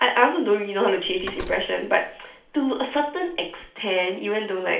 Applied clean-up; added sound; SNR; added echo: none; Slam; 18 dB; reverberation time 0.4 s.